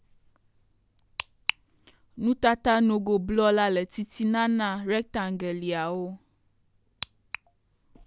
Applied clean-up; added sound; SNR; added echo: none; none; none; none.